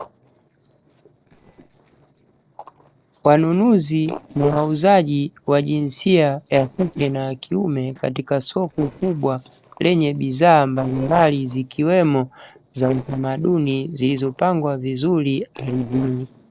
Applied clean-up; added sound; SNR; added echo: neural separator model SepFormer DNS4.